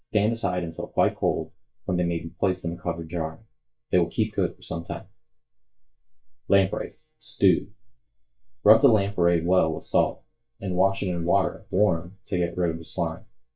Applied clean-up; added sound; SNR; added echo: neural mask model DeepFilterNet 3.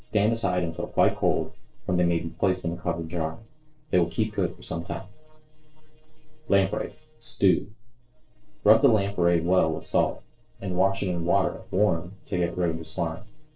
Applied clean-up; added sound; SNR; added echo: neural separator model SepFormer DNS4.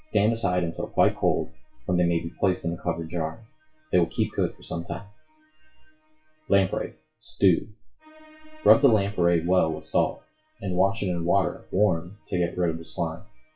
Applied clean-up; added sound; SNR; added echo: classical method WPE with log-MMSE.